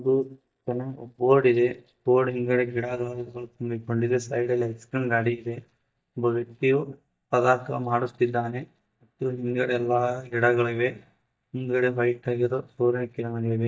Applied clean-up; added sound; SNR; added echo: neural mask model DeepFilterNet 3.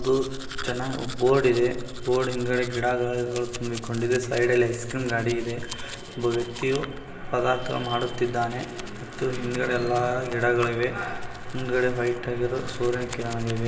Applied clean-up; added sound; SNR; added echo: none; Domestic sounds, home sounds; 10 dB; reverberation time 1.6 s.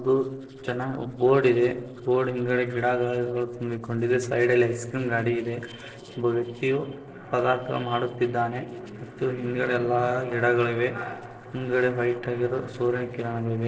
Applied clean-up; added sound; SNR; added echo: neural separator model SepFormer DNS4.